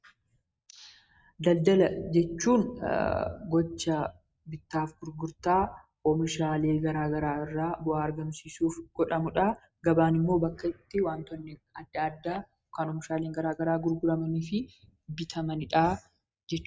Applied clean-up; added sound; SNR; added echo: neural mask model RNNoise.